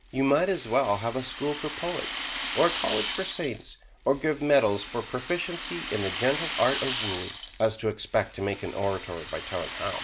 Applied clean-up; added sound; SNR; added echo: none; Rattle (instrument); 4 dB; none.